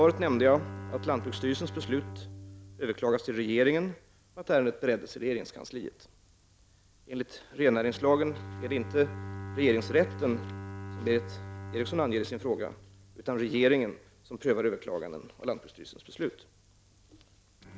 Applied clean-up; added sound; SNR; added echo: none; Bowed string instrument; 13 dB; none.